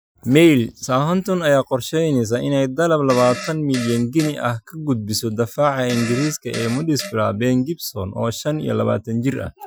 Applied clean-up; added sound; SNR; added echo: classical method Wiener filter.